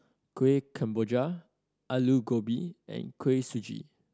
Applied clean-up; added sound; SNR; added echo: none; none; none; none.